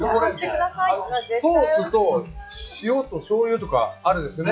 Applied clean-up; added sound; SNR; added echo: classical method log-MMSE.